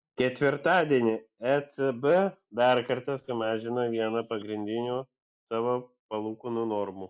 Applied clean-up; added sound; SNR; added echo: neural mask model Resemble Enhance denoiser.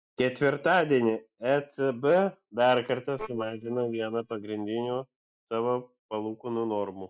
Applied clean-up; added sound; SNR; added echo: neural mask model DeepFilterNet 3.